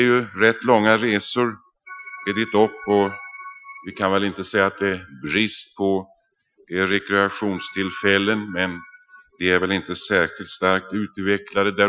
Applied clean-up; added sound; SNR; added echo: classical method Wiener filter.